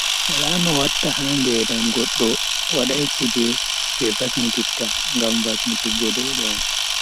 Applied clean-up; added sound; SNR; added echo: none; Camera; -2 dB; none.